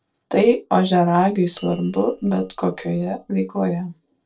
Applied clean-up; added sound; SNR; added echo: neural separator model SepFormer DNS4.